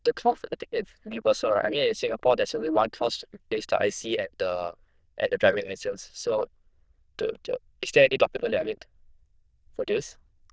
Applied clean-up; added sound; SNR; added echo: neural diffusion model UNIVERSE++.